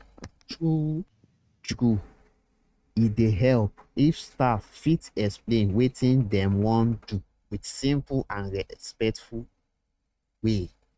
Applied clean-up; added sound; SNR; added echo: neural mask model RNNoise.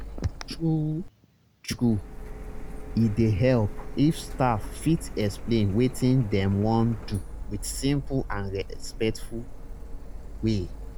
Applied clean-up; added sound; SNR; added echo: none; Printer; 9 dB; none.